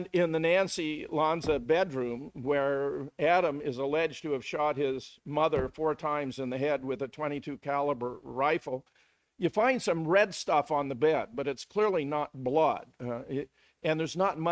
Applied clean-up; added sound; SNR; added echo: neural mask model RNNoise.